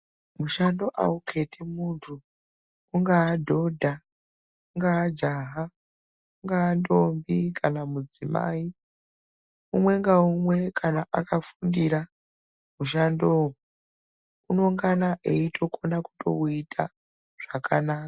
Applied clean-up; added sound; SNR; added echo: none; none; none; none.